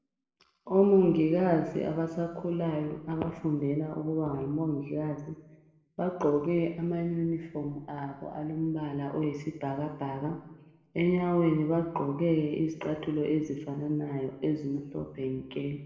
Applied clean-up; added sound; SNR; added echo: none; none; none; reverberation time 0.9 s.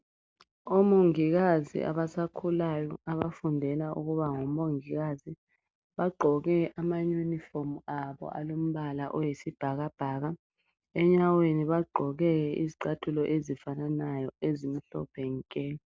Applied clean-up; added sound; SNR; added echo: none; none; none; none.